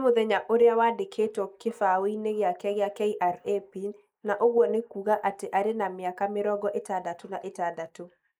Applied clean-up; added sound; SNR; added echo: neural mask model Resemble Enhance denoiser.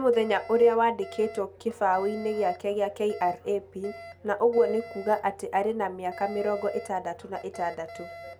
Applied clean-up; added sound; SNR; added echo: none; Alarm; 18 dB; none.